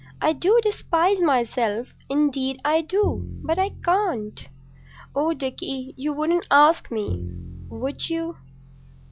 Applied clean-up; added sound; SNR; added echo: none; Bowed string instrument; 14 dB; none.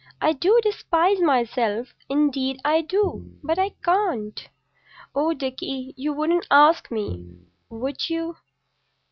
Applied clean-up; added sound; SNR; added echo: neural mask model RNNoise.